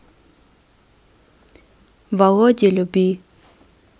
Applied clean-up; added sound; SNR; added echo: none; none; none; none.